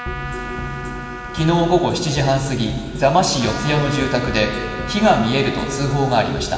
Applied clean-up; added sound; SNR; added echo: none; Trumpet; 14 dB; reverberation time 1.7 s.